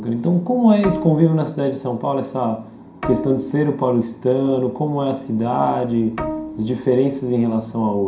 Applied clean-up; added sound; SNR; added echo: none; Bowed string instrument; 12 dB; reverberation time 0.5 s.